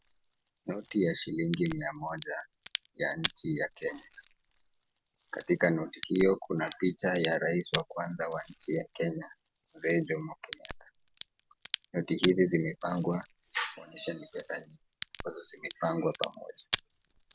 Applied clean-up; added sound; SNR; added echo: none; Crack; 5 dB; none.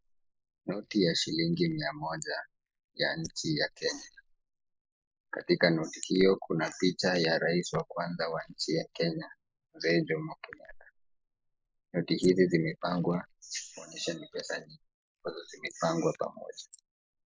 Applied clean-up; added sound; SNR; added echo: neural mask model Resemble Enhance denoiser.